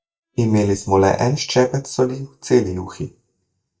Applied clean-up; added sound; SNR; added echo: neural mask model DeepFilterNet 3.